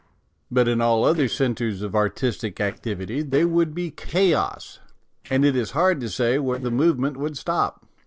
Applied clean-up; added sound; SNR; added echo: neural separator model SepFormer DNS4.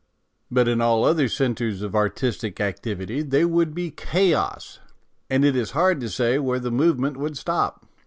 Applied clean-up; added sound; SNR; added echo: none; none; none; none.